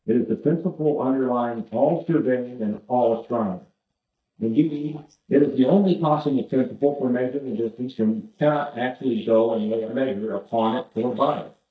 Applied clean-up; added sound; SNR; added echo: neural mask model DeepFilterNet 3.